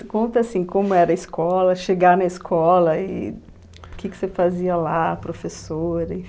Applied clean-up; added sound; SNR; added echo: none; none; none; none.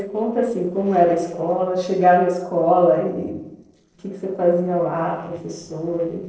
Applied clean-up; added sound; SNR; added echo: neural separator model SepFormer DNS4.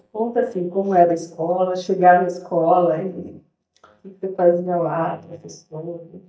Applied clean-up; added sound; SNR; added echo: neural mask model DeepFilterNet 3.